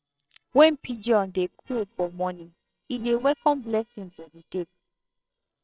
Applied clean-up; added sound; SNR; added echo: neural separator model SepFormer WHAMR!.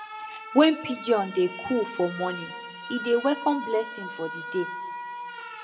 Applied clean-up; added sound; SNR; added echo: none; Alarm; 10 dB; reverberation time 1.0 s.